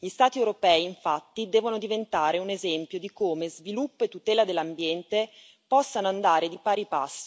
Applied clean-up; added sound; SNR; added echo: none; none; none; none.